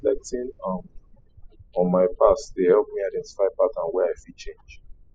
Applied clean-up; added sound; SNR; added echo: classical method spectral subtraction.